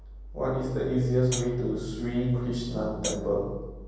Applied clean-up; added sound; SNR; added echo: none; Hi-hat; 8 dB; reverberation time 1.1 s.